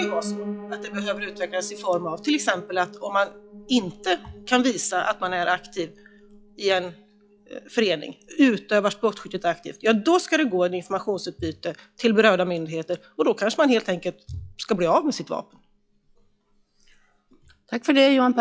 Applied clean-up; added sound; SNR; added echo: classical method log-MMSE.